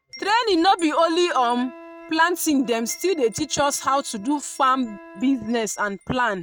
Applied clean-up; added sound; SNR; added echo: neural mask model RNNoise.